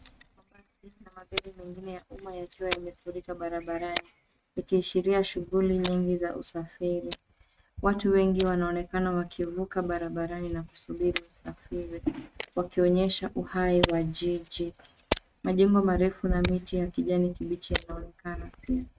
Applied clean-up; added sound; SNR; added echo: neural mask model RNNoise.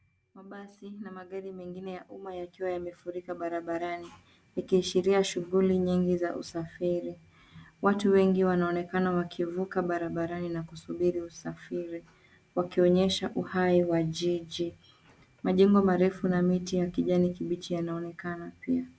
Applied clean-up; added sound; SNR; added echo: none; none; none; none.